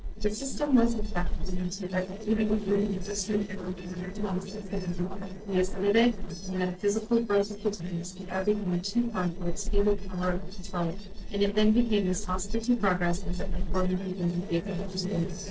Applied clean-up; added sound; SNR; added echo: neural separator model SepFormer DNS4.